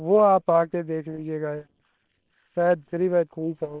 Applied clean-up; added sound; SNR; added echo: neural separator model SepFormer WHAM!.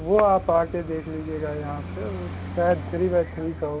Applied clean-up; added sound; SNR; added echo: none; Traffic noise, roadway noise; 10 dB; none.